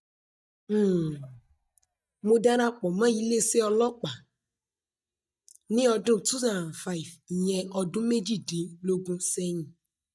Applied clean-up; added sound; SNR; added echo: neural mask model DeepFilterNet 3.